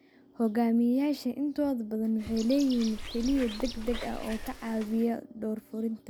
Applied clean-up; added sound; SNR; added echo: none; Bird; 10 dB; none.